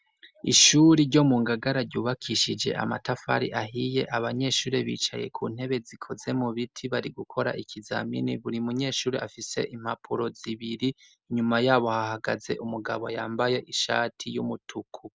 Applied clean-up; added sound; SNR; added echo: none; none; none; none.